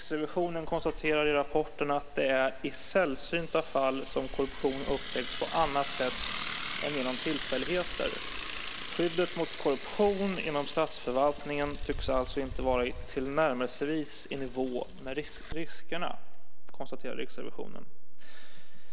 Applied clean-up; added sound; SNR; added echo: none; Mechanisms / Bicycle; 0 dB; none.